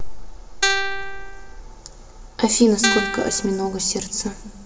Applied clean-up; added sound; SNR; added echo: none; Guitar; 1 dB; reverberation time 2.4 s.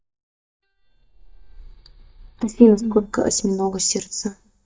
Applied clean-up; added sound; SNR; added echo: neural mask model DeepFilterNet 3.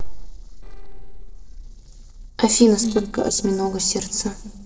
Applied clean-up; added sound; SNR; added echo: neural separator model SepFormer DNS4.